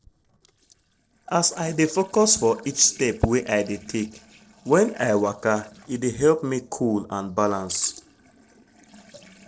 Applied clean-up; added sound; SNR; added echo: neural separator model SepFormer DNS4.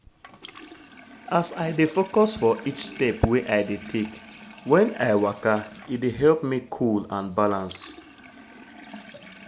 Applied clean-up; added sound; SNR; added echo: none; Sink (filling or washing) / Water tap, faucet; 20 dB; none.